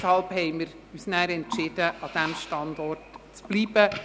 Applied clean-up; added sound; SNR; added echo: none; Fireworks; 19 dB; none.